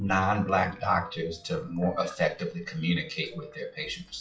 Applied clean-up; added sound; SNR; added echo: classical method WPE with log-MMSE.